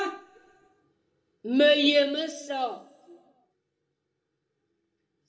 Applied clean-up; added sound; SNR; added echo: none; none; none; reverberation time 1.3 s.